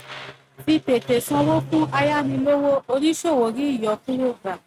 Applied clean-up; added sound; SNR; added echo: neural mask model RNNoise.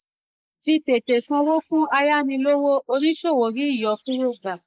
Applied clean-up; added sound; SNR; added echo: neural mask model Resemble Enhance denoiser.